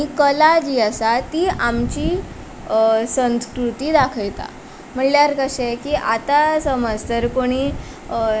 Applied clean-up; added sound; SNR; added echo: none; none; none; none.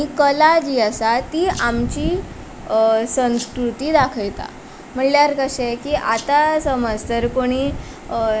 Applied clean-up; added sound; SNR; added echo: none; Rattle (instrument); 20 dB; none.